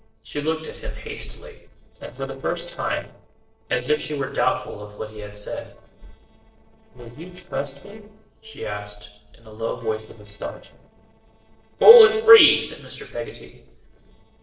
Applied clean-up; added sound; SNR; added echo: neural separator model SepFormer DNS4.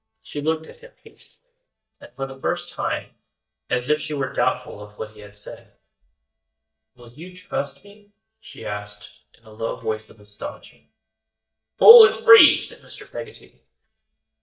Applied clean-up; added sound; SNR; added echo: neural mask model DeepFilterNet 3.